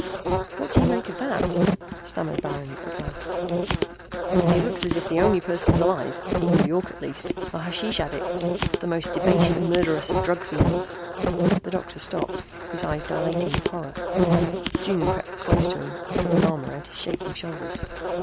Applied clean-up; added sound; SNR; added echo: none; Insect; -4 dB; none.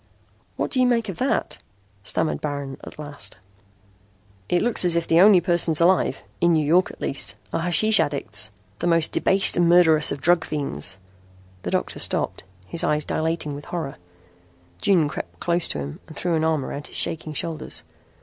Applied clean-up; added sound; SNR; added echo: none; none; none; none.